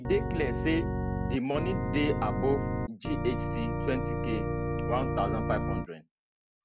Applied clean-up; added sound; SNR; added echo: none; Organ; -1 dB; none.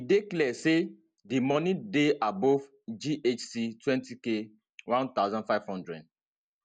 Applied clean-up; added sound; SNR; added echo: none; none; none; none.